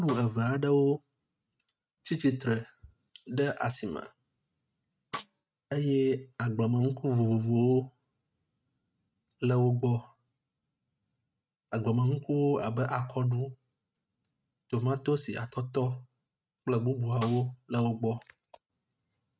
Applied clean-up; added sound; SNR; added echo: neural mask model RNNoise.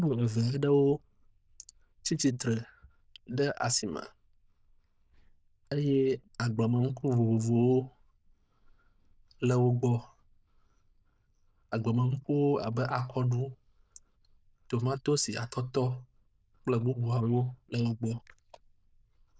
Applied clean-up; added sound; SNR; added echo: neural diffusion model UNIVERSE++.